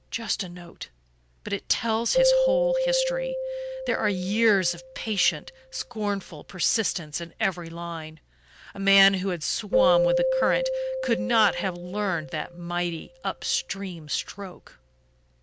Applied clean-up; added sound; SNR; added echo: none; Keyboard (musical); 2 dB; none.